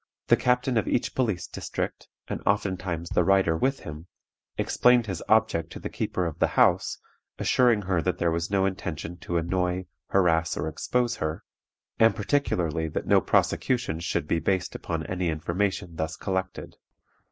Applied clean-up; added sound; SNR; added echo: none; Bass drum; 17 dB; none.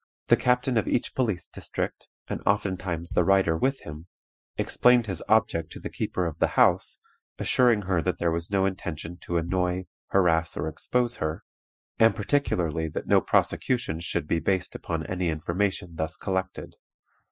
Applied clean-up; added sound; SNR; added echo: classical method Wiener filter.